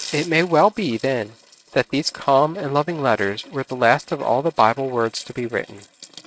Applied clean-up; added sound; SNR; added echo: neural mask model RNNoise.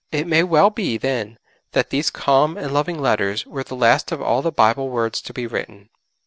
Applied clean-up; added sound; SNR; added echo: none; none; none; none.